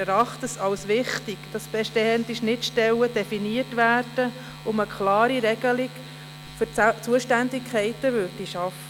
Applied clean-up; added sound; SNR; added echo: none; none; none; none.